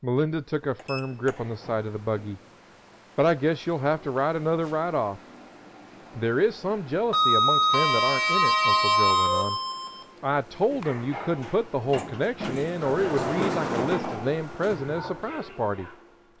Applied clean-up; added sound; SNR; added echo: none; Sliding door; 1 dB; none.